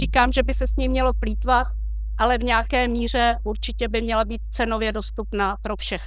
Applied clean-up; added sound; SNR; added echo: neural diffusion model UNIVERSE++.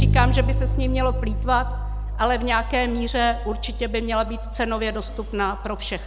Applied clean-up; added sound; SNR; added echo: none; Bass guitar; 0 dB; none.